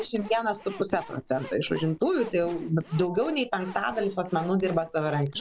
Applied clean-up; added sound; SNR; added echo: none; Zipper (clothing); 18 dB; none.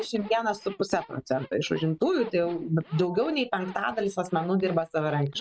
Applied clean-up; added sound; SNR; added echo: neural mask model RNNoise.